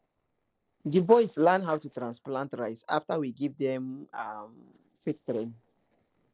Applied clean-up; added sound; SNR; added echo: neural separator model SepFormer DNS4.